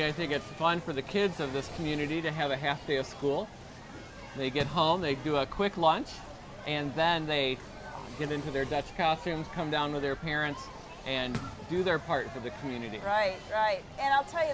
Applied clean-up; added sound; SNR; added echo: none; Fireworks; 18 dB; none.